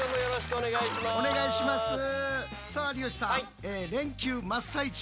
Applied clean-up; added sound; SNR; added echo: none; none; none; none.